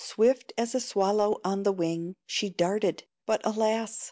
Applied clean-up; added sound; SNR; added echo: none; none; none; none.